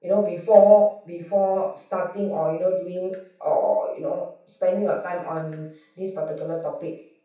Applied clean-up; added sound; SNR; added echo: none; none; none; reverberation time 0.7 s.